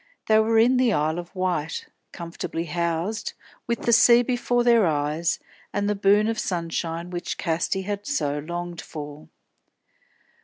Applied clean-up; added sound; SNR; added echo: none; none; none; none.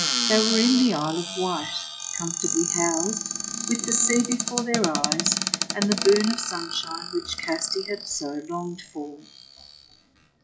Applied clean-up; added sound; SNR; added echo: classical method WPE with log-MMSE.